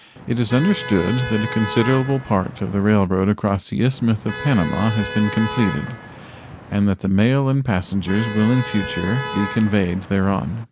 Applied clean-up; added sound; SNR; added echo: none; Motor vehicle (road); 11 dB; none.